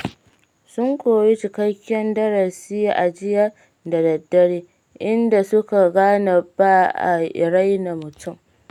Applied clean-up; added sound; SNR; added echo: none; none; none; none.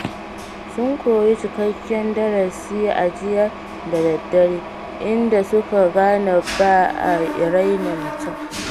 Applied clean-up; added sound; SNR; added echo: none; Mechanisms; 11 dB; none.